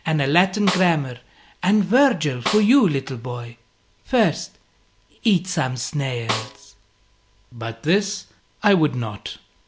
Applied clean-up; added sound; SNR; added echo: none; Snare drum; 8 dB; none.